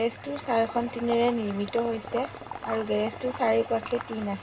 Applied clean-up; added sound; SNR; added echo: none; Water / Liquid; 13 dB; reverberation time 0.2 s.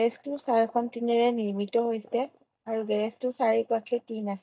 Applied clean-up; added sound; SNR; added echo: neural mask model DeepFilterNet 3.